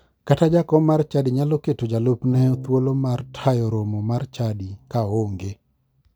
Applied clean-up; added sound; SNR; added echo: none; Bowed string instrument; 17 dB; none.